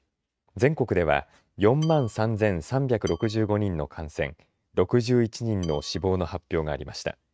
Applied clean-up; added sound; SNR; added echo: neural mask model RNNoise.